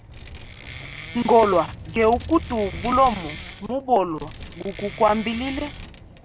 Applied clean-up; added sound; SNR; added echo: none; Vehicle + Wood; 13 dB; none.